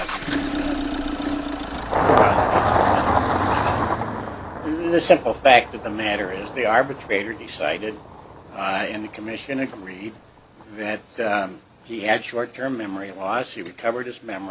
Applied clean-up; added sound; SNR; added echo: none; Engine starting; 1 dB; none.